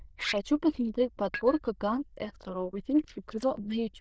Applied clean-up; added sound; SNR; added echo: neural diffusion model UNIVERSE++.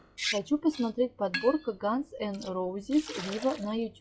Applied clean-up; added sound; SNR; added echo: classical method log-MMSE.